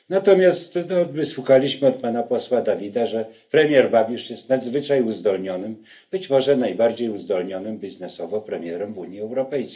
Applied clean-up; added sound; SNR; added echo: none; none; none; reverberation time 0.3 s.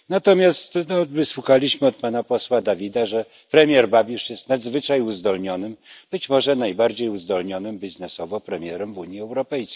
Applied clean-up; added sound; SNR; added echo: none; none; none; none.